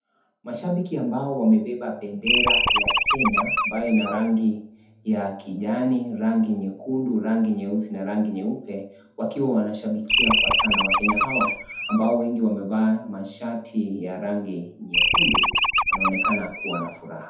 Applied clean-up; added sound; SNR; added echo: none; Animal; -3 dB; reverberation time 0.6 s.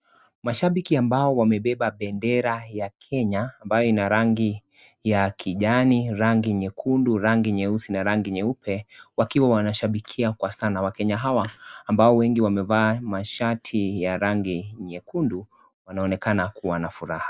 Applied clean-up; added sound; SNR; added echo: none; none; none; none.